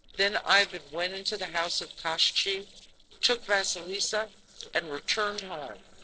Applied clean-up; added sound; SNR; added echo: neural separator model SepFormer DNS4.